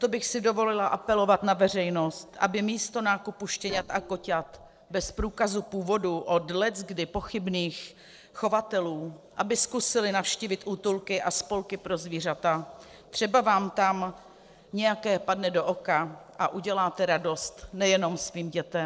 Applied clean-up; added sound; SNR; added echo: neural separator model SepFormer DNS4.